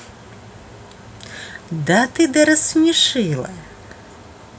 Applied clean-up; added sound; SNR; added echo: none; none; none; none.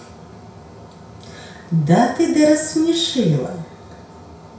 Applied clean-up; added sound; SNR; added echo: none; none; none; reverberation time 0.6 s.